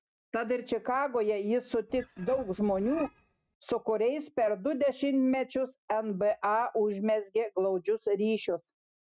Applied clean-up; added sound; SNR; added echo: neural mask model RNNoise.